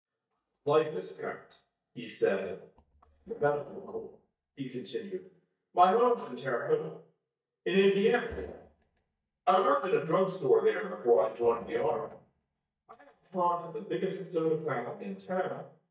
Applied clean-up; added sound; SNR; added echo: neural mask model DeepFilterNet 3.